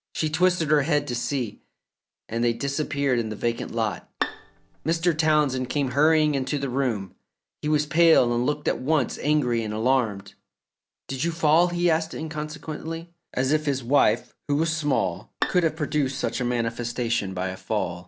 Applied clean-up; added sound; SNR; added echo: none; Bowed string instrument; 12 dB; none.